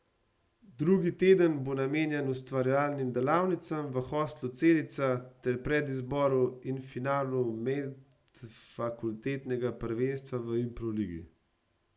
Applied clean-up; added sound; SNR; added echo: none; none; none; none.